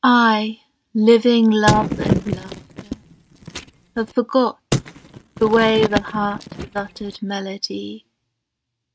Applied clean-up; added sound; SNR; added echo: neural mask model RNNoise.